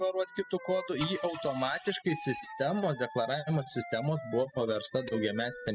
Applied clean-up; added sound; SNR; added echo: classical method spectral subtraction.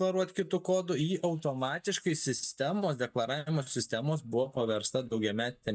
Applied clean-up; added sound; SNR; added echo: neural mask model DeepFilterNet 3.